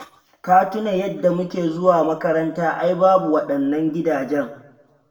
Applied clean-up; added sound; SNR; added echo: none; none; none; reverberation time 0.6 s.